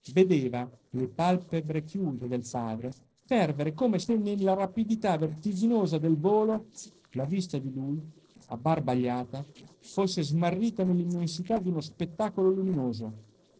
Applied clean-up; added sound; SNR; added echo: neural separator model SepFormer DNS4.